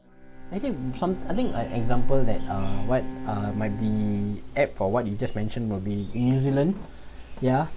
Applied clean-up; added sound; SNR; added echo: none; Bowed string instrument; 17 dB; none.